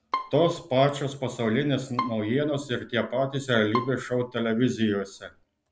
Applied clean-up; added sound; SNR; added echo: none; Bowed string instrument; 12 dB; none.